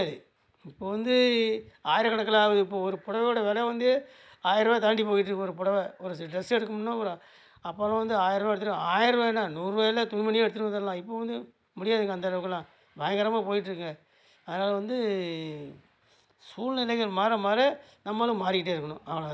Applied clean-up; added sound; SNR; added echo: none; none; none; none.